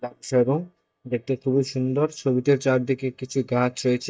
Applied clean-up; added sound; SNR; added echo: neural mask model DeepFilterNet 3.